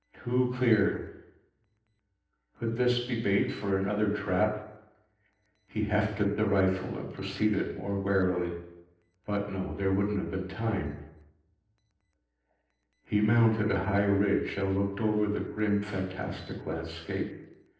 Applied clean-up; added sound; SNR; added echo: neural separator model SepFormer DNS4.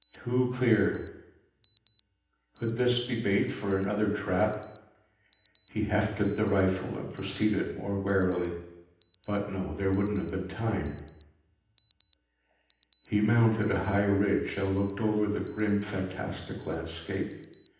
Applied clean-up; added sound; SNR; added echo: none; Alarm; 20 dB; reverberation time 0.9 s.